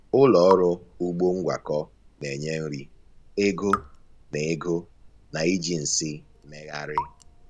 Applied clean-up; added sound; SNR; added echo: none; Raindrop / Drip; 12 dB; none.